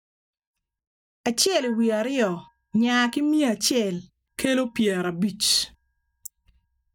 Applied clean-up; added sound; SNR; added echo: neural mask model DeepFilterNet 3.